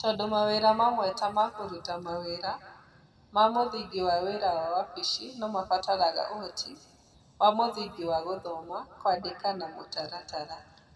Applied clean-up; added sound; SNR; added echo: none; none; none; reverberation time 1.7 s.